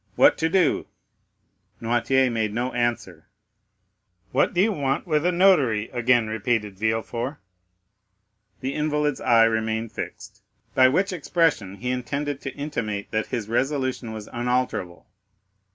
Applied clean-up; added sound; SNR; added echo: none; none; none; none.